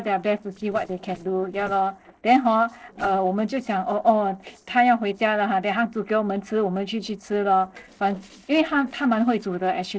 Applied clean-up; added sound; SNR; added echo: neural separator model SepFormer DNS4.